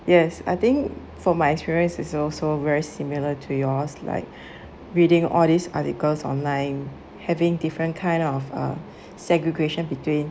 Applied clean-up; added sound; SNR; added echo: none; none; none; none.